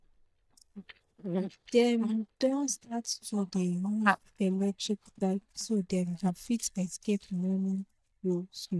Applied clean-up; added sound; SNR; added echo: neural mask model DeepFilterNet 3.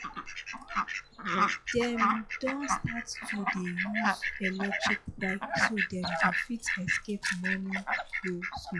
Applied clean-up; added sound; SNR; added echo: classical method log-MMSE.